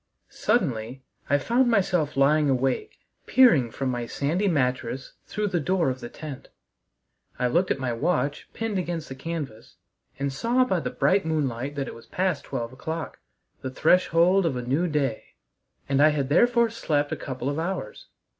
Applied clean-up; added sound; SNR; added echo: none; none; none; none.